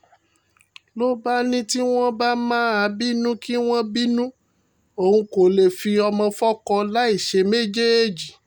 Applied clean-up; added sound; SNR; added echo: none; none; none; none.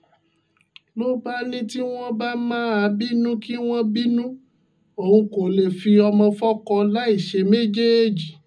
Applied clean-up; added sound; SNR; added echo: none; none; none; reverberation time 0.4 s.